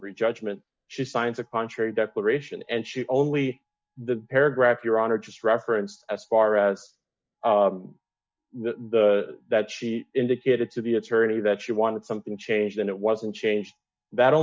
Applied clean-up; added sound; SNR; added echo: neural mask model DeepFilterNet 3.